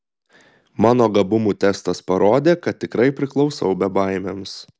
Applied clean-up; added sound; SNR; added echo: none; none; none; none.